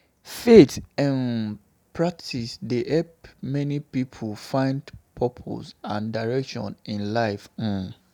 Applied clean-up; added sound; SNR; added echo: none; none; none; none.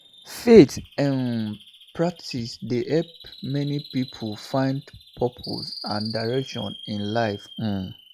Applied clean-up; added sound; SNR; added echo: classical method log-MMSE.